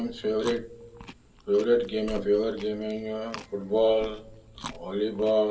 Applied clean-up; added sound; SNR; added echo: none; Chewing, mastication; 17 dB; reverberation time 0.3 s.